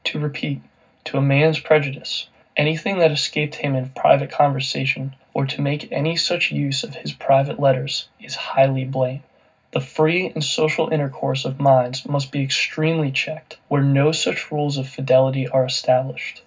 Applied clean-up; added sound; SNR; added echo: none; none; none; reverberation time 0.4 s.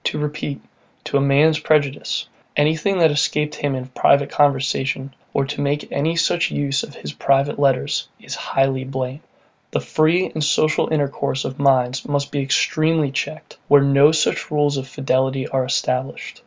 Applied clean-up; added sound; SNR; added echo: none; none; none; none.